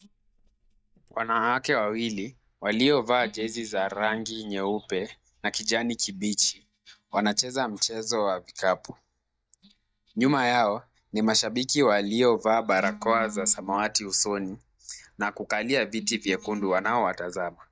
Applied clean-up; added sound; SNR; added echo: neural mask model DeepFilterNet 3.